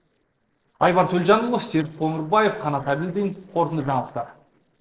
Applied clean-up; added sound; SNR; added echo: neural separator model SepFormer DNS4.